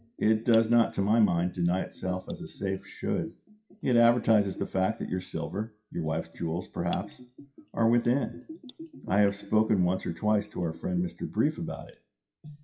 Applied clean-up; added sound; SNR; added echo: classical method WPE with log-MMSE.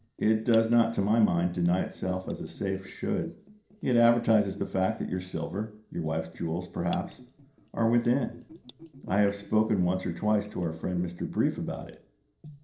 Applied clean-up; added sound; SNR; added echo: neural separator model SepFormer DNS4.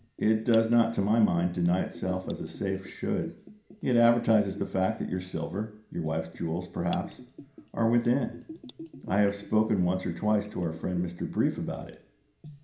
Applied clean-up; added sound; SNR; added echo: none; Bathtub (filling or washing) / Gurgling; 18 dB; reverberation time 0.5 s.